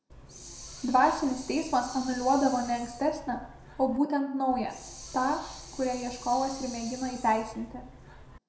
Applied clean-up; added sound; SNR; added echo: none; Hiss; 15 dB; reverberation time 0.5 s.